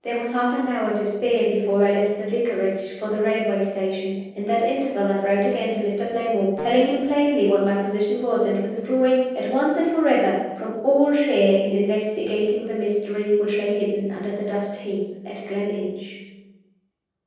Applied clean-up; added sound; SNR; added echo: neural separator model SepFormer DNS4.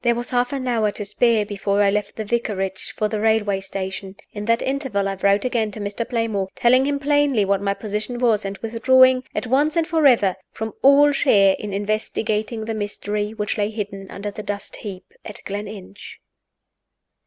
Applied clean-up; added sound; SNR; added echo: none; none; none; none.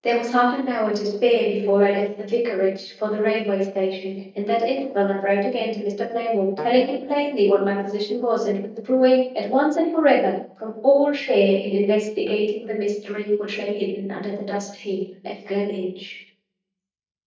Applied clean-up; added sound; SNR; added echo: neural mask model DeepFilterNet 3.